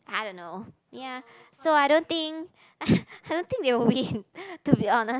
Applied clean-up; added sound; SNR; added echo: none; none; none; none.